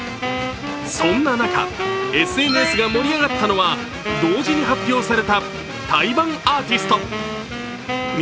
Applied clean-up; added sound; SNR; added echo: none; Wind instrument, woodwind instrument; 7 dB; none.